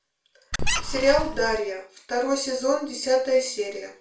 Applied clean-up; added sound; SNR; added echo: none; Squeak; 1 dB; reverberation time 0.4 s.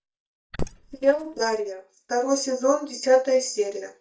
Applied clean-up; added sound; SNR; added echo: neural mask model DeepFilterNet 3.